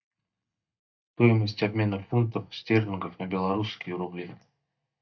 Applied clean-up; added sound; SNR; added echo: neural mask model DeepFilterNet 3.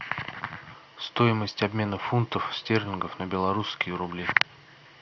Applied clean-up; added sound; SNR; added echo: none; none; none; none.